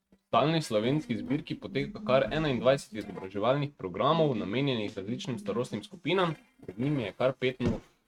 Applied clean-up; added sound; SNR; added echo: neural mask model RNNoise.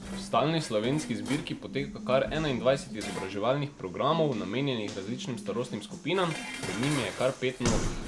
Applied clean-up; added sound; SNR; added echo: none; Water tap, faucet + Dishes, pots, and pans; 7 dB; none.